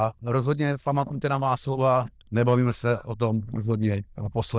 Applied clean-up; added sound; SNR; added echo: neural diffusion model UNIVERSE++.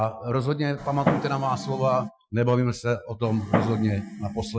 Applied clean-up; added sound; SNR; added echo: classical method Wiener filter.